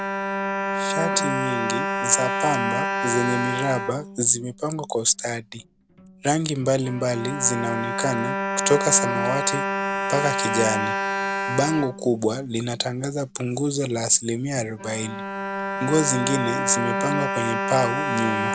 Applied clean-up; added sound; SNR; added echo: none; Bowed string instrument; 2 dB; none.